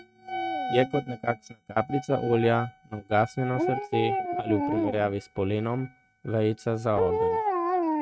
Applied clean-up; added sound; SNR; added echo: neural mask model RNNoise.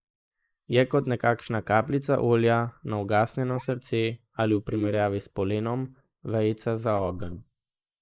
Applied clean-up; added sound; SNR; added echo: neural mask model Resemble Enhance denoiser.